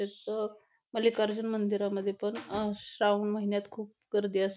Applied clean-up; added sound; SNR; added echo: none; none; none; none.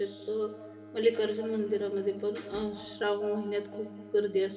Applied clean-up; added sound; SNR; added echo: none; Bowed string instrument; 18 dB; reverberation time 2.3 s.